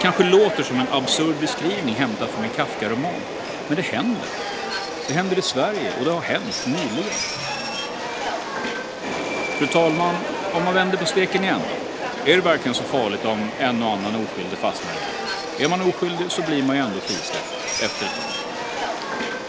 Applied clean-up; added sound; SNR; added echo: none; Subway, metro, underground; 4 dB; none.